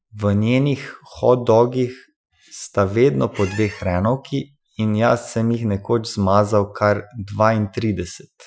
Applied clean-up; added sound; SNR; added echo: classical method Wiener filter.